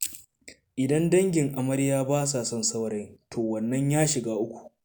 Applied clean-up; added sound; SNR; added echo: none; none; none; none.